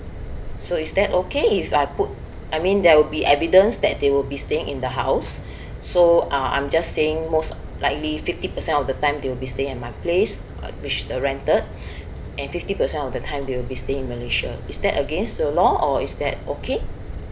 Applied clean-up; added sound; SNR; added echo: none; Fire; 10 dB; none.